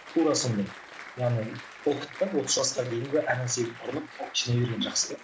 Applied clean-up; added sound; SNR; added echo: none; Applause; 16 dB; none.